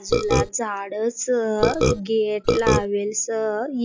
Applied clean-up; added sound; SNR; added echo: classical method log-MMSE.